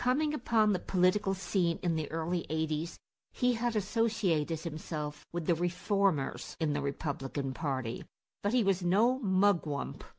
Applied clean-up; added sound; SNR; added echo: none; none; none; none.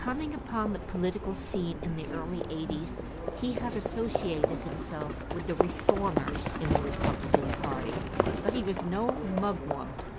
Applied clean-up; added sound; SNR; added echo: none; Livestock, farm animals, working animals; -2 dB; none.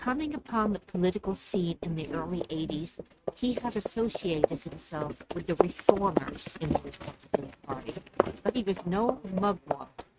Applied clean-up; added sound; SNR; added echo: neural mask model RNNoise.